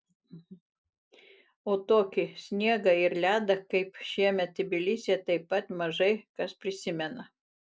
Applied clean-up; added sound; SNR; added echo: none; none; none; none.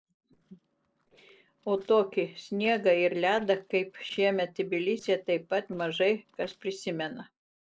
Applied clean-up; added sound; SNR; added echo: neural separator model SepFormer DNS4.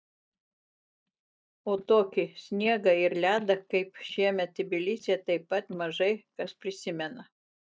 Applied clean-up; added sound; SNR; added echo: neural mask model DeepFilterNet 3.